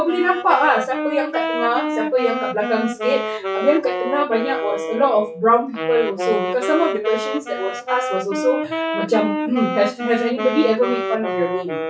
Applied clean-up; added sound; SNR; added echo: classical method log-MMSE.